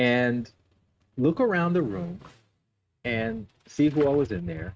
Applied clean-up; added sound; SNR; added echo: neural mask model RNNoise.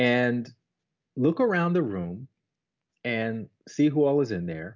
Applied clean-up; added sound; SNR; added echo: none; none; none; none.